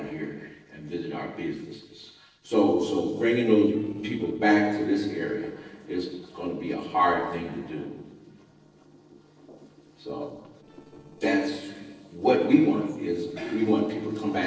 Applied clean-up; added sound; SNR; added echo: neural separator model SepFormer DNS4.